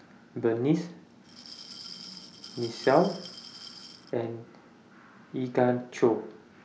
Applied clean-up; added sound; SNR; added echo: none; Glass; 16 dB; none.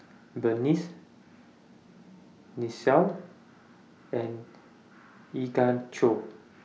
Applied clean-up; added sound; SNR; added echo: none; none; none; none.